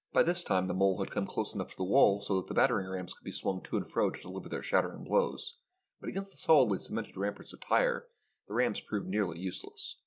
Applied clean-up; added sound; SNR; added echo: none; none; none; none.